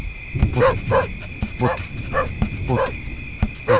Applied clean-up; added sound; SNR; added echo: none; Thunder; 5 dB; none.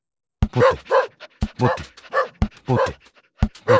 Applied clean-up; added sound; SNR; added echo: none; none; none; none.